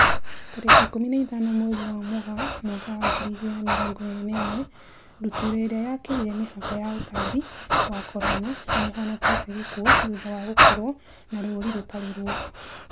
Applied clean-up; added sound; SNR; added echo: none; Breathing; -3 dB; none.